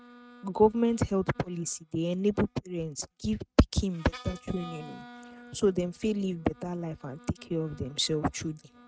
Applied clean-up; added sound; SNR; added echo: neural mask model RNNoise.